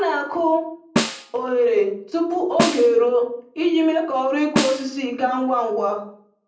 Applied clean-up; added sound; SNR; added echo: none; Snare drum; 7 dB; reverberation time 0.6 s.